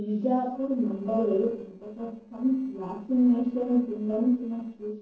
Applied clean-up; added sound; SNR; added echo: neural separator model SepFormer DNS4.